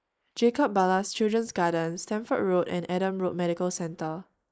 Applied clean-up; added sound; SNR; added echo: neural mask model Resemble Enhance denoiser.